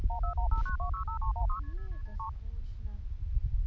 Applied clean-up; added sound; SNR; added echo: none; Telephone; 9 dB; none.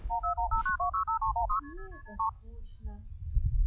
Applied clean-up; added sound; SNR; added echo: classical method log-MMSE.